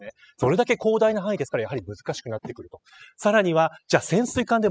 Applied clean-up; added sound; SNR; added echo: classical method spectral subtraction.